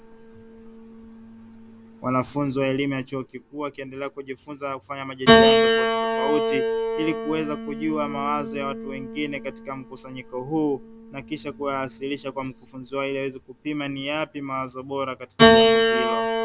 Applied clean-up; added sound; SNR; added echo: none; Piano; -5 dB; none.